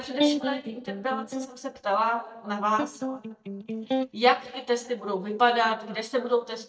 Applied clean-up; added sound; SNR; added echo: neural mask model DeepFilterNet 3.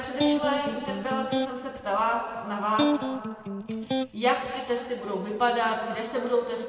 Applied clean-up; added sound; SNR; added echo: none; Electric guitar; 1 dB; reverberation time 2.1 s.